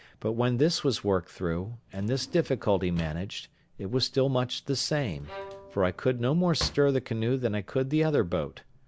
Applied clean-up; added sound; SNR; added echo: none; Drawer open or close + Bowed string instrument; 19 dB; none.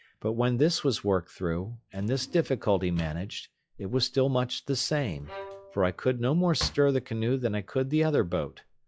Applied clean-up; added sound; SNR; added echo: classical method log-MMSE.